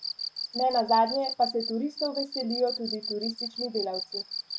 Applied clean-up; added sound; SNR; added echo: none; Cricket; 6 dB; none.